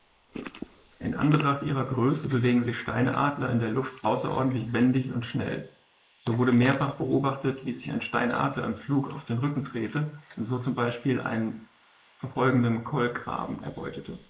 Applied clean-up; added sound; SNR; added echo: neural mask model Resemble Enhance denoiser.